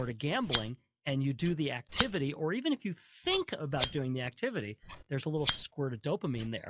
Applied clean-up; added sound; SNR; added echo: classical method log-MMSE.